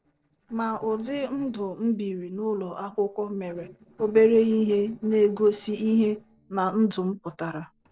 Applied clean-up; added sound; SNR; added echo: neural separator model SepFormer DNS4.